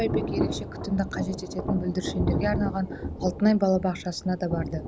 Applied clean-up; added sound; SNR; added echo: none; Thunder / Rain; 3 dB; none.